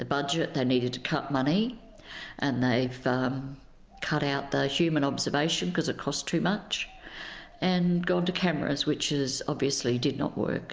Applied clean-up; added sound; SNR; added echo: none; none; none; none.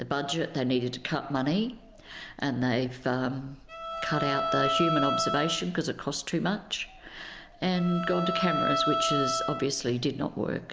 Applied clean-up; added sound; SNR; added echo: none; Bowed string instrument; 1 dB; none.